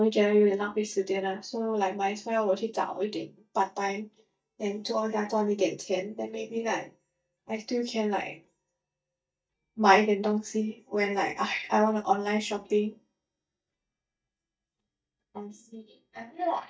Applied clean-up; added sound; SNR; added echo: neural mask model DeepFilterNet 3.